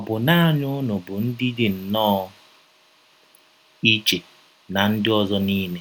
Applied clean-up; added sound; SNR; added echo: none; none; none; none.